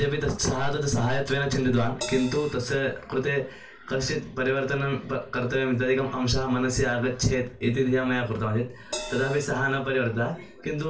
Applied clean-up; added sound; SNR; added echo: none; Crash cymbal; 9 dB; reverberation time 0.2 s.